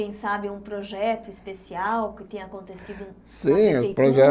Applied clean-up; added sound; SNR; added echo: none; none; none; none.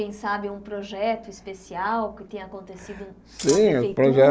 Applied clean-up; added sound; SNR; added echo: none; Scissors; 9 dB; none.